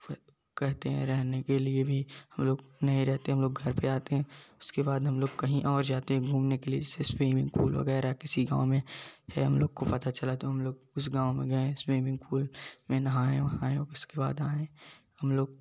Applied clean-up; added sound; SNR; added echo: none; none; none; none.